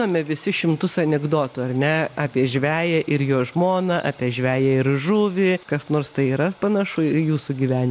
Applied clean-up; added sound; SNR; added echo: none; none; none; none.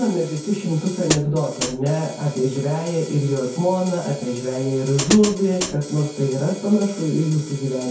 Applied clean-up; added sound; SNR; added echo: none; Hi-hat; 11 dB; reverberation time 0.6 s.